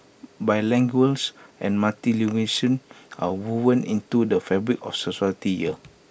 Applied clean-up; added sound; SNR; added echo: none; none; none; none.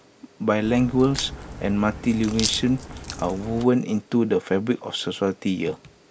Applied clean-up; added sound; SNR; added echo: none; Crack; 10 dB; none.